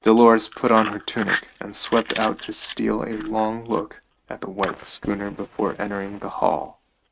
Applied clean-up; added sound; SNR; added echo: neural mask model RNNoise.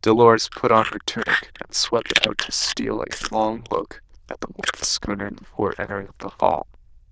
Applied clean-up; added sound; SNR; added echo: neural diffusion model UNIVERSE++.